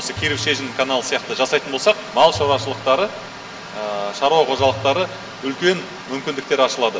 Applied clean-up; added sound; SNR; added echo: none; Bowed string instrument; 18 dB; reverberation time 2.1 s.